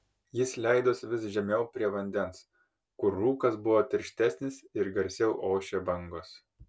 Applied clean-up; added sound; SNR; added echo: none; none; none; none.